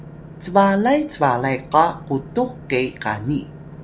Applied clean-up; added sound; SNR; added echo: none; Engine / Boat, Water vehicle; 18 dB; none.